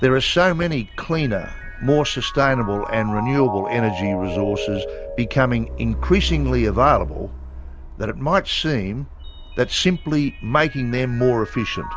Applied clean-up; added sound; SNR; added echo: none; Truck + Mallet percussion; 9 dB; none.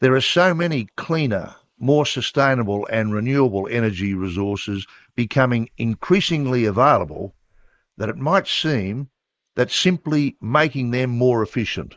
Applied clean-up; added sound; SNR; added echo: neural mask model Resemble Enhance denoiser.